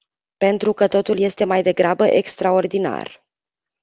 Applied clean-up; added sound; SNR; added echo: none; none; none; none.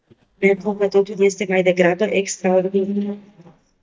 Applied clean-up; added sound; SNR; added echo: neural mask model DeepFilterNet 3.